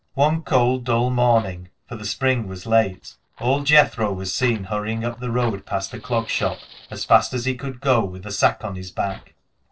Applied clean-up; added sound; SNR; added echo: neural separator model SepFormer DNS4.